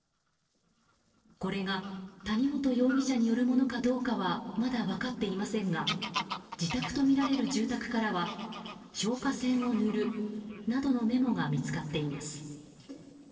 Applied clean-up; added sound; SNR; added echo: neural separator model SepFormer DNS4.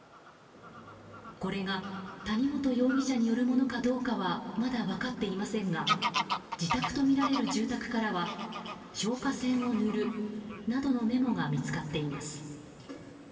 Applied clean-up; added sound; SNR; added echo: none; Bird vocalization, bird call, bird song / Fowl; 9 dB; reverberation time 2.4 s.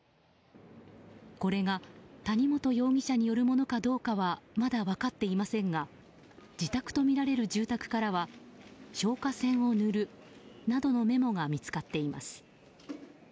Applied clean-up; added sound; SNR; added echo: none; none; none; none.